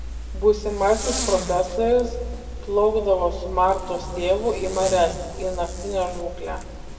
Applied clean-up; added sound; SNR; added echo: none; Zipper (clothing); 8 dB; reverberation time 1.6 s.